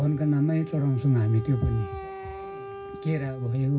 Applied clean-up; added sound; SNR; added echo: none; Wind instrument, woodwind instrument; 13 dB; reverberation time 0.4 s.